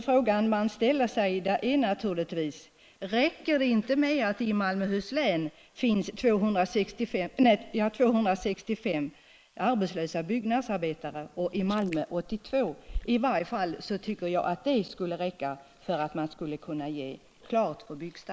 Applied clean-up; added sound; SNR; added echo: neural mask model Resemble Enhance denoiser.